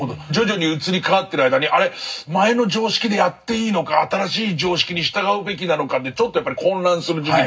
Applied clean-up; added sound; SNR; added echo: none; none; none; reverberation time 0.4 s.